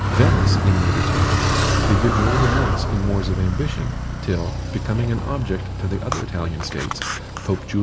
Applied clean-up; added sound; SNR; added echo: none; Car; -2 dB; none.